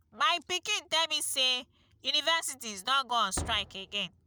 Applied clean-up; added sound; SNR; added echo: none; Slam; 17 dB; none.